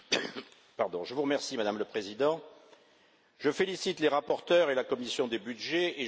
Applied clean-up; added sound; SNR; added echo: none; none; none; none.